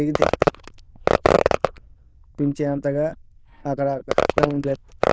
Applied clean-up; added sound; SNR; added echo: neural diffusion model UNIVERSE++.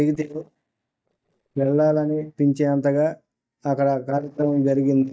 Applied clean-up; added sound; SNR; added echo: neural mask model DeepFilterNet 3.